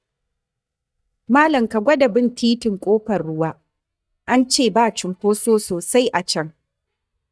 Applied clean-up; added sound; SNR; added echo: neural mask model DeepFilterNet 3.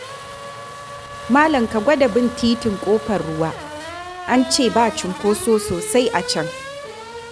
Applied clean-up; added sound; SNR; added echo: none; Race car, auto racing / Accelerating, revving, vroom; 12 dB; none.